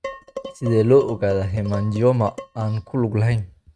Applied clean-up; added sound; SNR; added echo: neural mask model RNNoise.